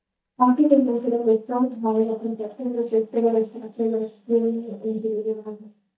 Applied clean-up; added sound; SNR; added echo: neural mask model DeepFilterNet 3.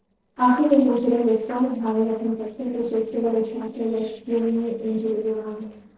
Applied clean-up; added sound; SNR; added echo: neural separator model SepFormer DNS4.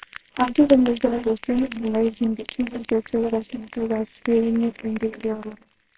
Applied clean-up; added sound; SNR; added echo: neural separator model SepFormer WHAMR!.